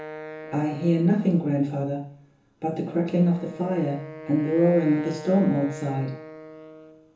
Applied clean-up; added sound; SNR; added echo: none; Wind instrument, woodwind instrument; 15 dB; reverberation time 0.8 s.